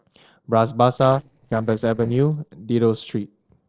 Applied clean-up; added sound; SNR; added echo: neural separator model SepFormer DNS4.